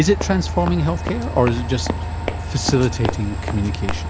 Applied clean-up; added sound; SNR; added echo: none; Train + Run; 3 dB; none.